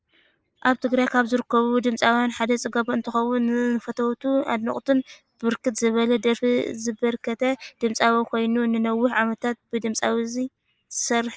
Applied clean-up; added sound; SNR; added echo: neural mask model Resemble Enhance denoiser.